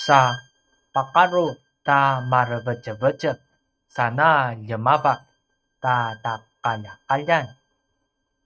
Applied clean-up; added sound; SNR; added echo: neural mask model RNNoise.